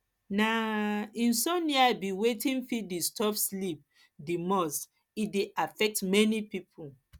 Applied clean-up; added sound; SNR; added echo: none; none; none; none.